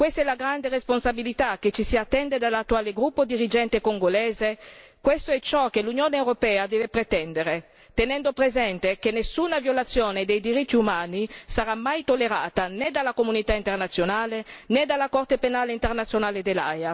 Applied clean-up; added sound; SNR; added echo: none; none; none; none.